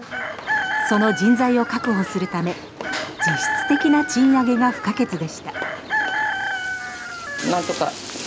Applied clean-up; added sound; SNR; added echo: none; Chicken, rooster; 5 dB; none.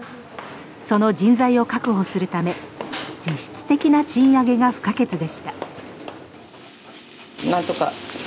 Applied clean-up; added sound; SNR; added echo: none; none; none; none.